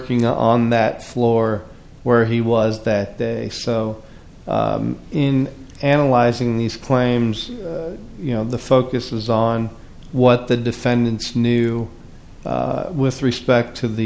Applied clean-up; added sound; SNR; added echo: none; none; none; none.